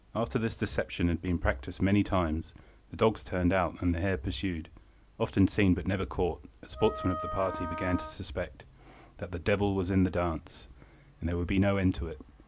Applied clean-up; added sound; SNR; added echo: none; Wind instrument, woodwind instrument; 8 dB; none.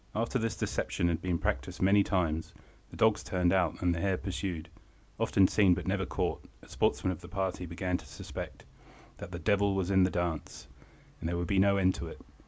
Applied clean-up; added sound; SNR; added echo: none; none; none; none.